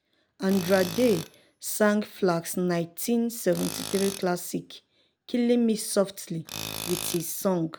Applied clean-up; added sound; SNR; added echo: none; Tools; 14 dB; none.